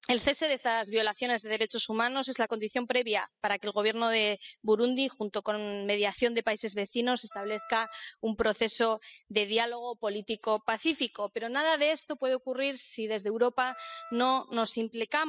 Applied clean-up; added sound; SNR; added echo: classical method spectral subtraction.